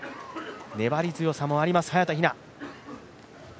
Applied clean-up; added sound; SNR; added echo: none; Cough; 16 dB; none.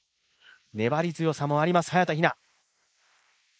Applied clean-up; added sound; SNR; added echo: neural mask model Resemble Enhance denoiser.